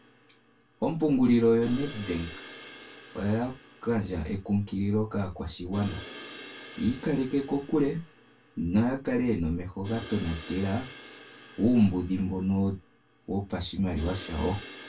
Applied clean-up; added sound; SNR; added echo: none; Crash cymbal; 18 dB; reverberation time 0.2 s.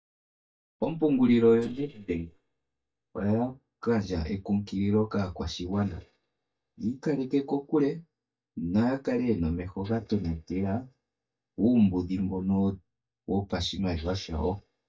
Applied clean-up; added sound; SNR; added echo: neural mask model DeepFilterNet 3.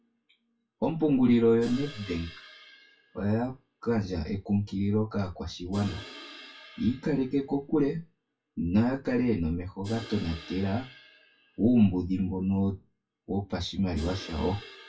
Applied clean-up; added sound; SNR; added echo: classical method WPE with log-MMSE.